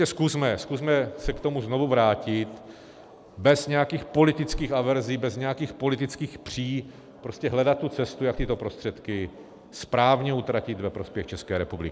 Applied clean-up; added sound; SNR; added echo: none; Bird; 16 dB; none.